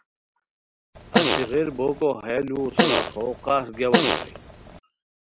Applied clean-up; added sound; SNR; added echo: none; Fart; -2 dB; none.